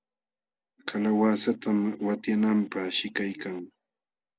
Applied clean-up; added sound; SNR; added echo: none; none; none; none.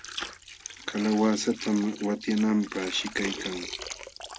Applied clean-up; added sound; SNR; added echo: none; Water; 11 dB; none.